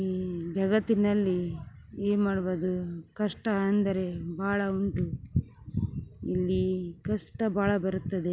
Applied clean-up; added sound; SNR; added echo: none; none; none; none.